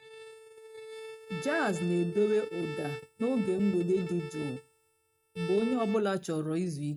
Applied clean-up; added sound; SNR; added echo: neural mask model RNNoise.